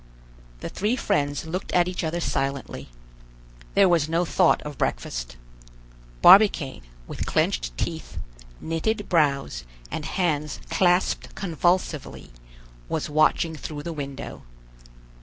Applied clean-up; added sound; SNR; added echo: none; none; none; none.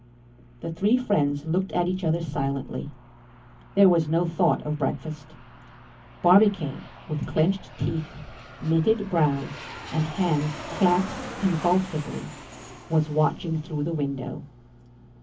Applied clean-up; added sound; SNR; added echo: none; Aircraft; 17 dB; reverberation time 0.3 s.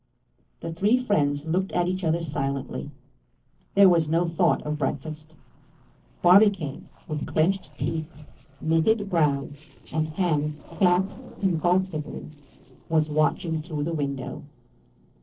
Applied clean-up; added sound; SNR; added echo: neural separator model SepFormer DNS4.